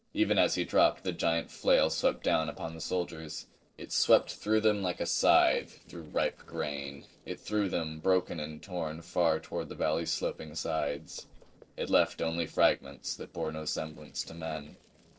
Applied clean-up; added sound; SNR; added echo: neural separator model SepFormer DNS4.